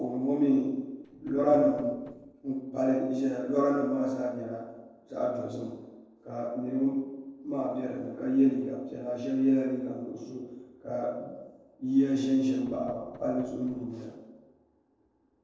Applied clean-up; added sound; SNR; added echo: neural separator model SepFormer DNS4.